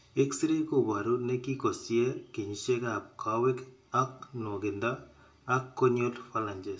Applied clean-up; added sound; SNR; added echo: none; none; none; reverberation time 0.2 s.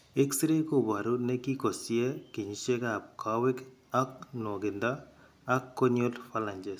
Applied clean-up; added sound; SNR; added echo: none; none; none; none.